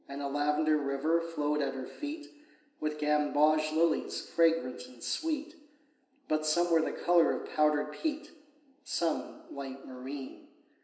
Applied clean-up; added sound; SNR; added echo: none; none; none; reverberation time 0.9 s.